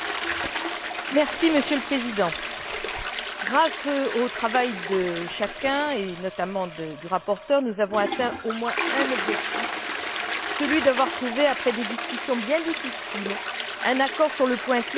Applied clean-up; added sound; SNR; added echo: none; Toilet flush; 4 dB; none.